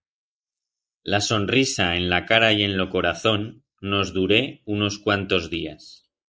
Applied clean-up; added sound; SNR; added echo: neural mask model Resemble Enhance denoiser.